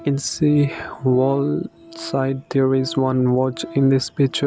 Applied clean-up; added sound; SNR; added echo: none; Organ; 19 dB; none.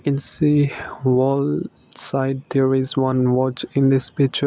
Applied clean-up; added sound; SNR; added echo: none; none; none; none.